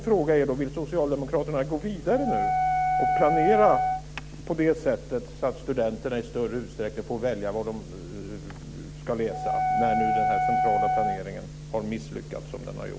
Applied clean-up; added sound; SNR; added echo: none; Wind instrument, woodwind instrument; -2 dB; none.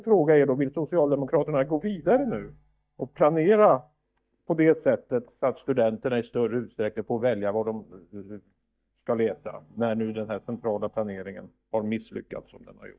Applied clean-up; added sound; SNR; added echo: neural mask model DeepFilterNet 3.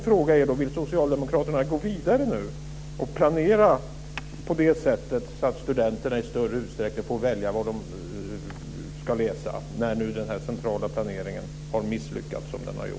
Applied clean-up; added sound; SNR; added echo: none; none; none; none.